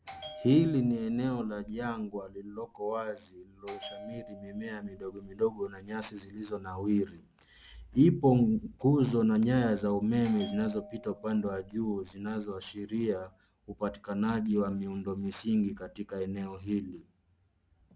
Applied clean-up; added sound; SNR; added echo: none; Bell; 18 dB; none.